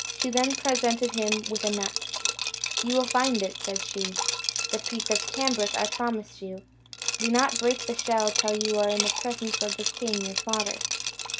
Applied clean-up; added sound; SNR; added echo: none; Liquid; 2 dB; none.